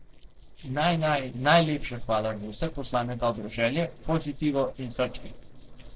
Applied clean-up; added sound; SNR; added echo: neural separator model SepFormer DNS4.